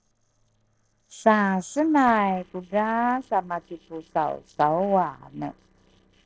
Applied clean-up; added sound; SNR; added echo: neural separator model SepFormer DNS4.